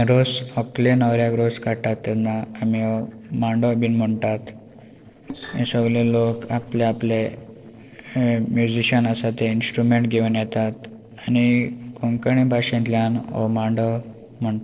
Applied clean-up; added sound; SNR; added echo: neural separator model SepFormer DNS4.